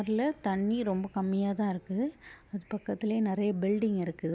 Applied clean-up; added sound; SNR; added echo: none; none; none; none.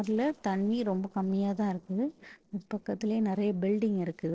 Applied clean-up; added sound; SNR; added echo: neural separator model SepFormer DNS4.